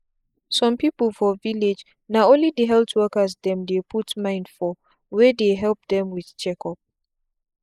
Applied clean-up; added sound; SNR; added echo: neural mask model Resemble Enhance denoiser.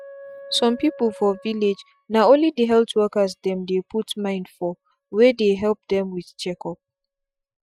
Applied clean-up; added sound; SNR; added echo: classical method Wiener filter.